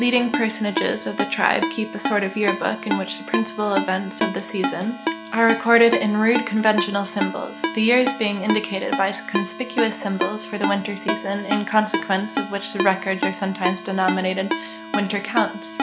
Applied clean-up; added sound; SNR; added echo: none; Ringtone; 5 dB; none.